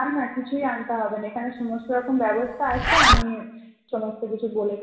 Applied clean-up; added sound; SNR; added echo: none; Zipper (clothing); -2 dB; reverberation time 0.9 s.